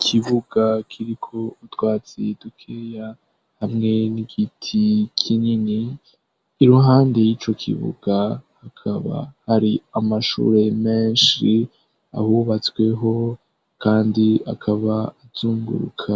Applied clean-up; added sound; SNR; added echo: none; none; none; none.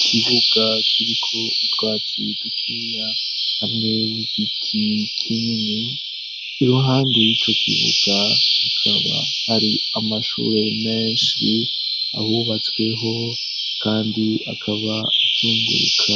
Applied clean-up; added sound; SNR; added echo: none; Bird vocalization, bird call, bird song; -2 dB; none.